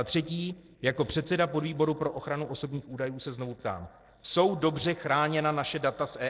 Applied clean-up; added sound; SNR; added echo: neural separator model SepFormer DNS4.